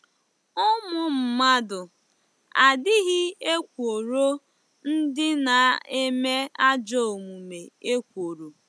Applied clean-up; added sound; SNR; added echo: none; none; none; none.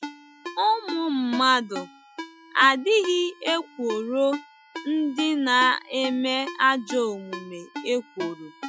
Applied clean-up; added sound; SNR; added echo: classical method Wiener filter.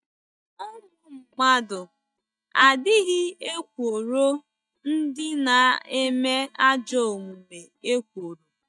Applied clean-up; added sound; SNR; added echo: neural mask model DeepFilterNet 3.